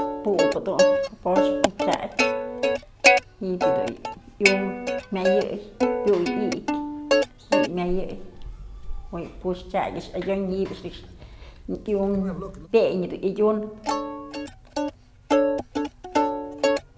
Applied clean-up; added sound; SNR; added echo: none; Plucked string instrument; -2 dB; none.